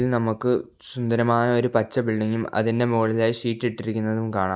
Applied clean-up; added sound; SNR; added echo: none; none; none; none.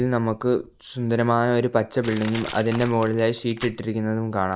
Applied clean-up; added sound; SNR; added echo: none; Crushing; 19 dB; none.